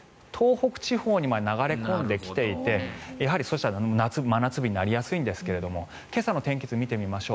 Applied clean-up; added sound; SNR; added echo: none; Fart; 18 dB; none.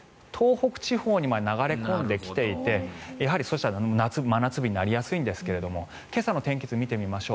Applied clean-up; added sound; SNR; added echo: none; none; none; none.